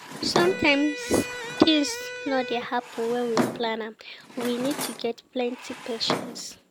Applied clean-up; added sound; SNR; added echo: none; Electric guitar + Drawer open or close; 6 dB; none.